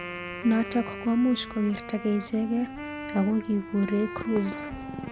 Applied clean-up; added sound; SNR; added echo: none; Wind instrument, woodwind instrument; 11 dB; none.